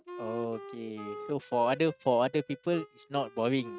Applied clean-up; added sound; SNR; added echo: neural mask model RNNoise.